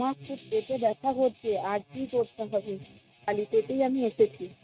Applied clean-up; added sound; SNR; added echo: neural mask model RNNoise.